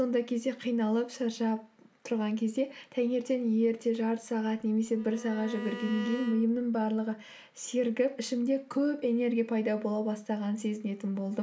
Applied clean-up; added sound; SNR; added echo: none; Bowed string instrument; 13 dB; none.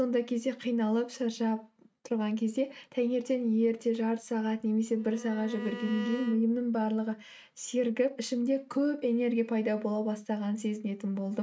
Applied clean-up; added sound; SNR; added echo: neural mask model RNNoise.